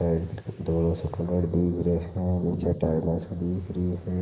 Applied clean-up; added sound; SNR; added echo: neural mask model Resemble Enhance denoiser.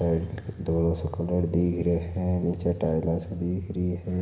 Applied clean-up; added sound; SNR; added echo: none; none; none; none.